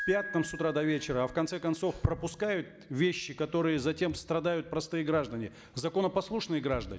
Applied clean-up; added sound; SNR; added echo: none; Piano; 17 dB; none.